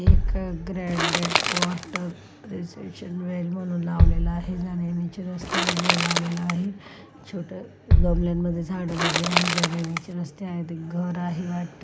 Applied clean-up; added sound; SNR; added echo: none; Crushing / Wood + Bass drum; -3 dB; none.